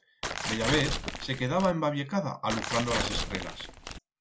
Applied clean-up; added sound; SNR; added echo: none; Tearing; 3 dB; none.